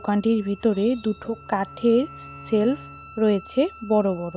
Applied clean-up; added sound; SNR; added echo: none; Bowed string instrument + Wind instrument, woodwind instrument; 20 dB; none.